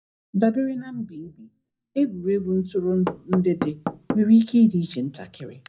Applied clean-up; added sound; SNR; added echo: none; Knock / Wood; 11 dB; reverberation time 0.4 s.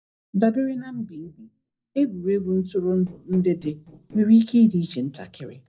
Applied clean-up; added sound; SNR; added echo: neural separator model SepFormer DNS4.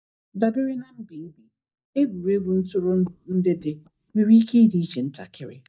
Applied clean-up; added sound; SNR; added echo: neural mask model DeepFilterNet 3.